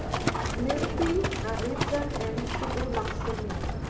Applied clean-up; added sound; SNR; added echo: none; Livestock, farm animals, working animals; -3 dB; reverberation time 1.1 s.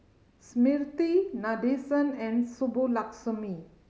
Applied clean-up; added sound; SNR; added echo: none; none; none; none.